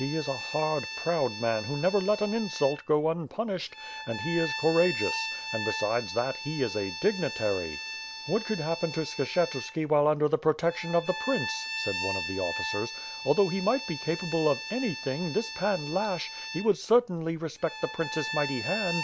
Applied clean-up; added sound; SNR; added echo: none; Bowed string instrument; 8 dB; none.